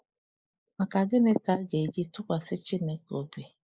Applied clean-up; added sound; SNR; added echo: neural mask model Resemble Enhance denoiser.